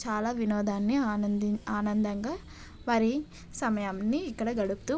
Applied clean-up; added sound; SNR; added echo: none; none; none; none.